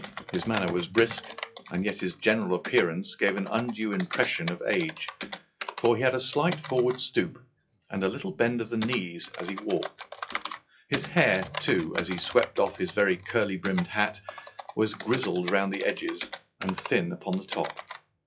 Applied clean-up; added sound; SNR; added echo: classical method WPE with log-MMSE.